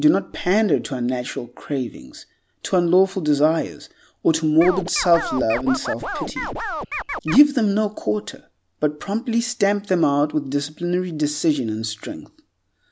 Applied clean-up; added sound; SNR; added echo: none; Scratching (performance technique); 7 dB; none.